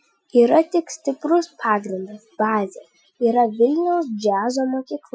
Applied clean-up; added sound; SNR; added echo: classical method Wiener filter.